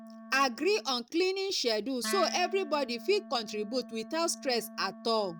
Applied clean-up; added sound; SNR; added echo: none; Wind instrument, woodwind instrument; 14 dB; none.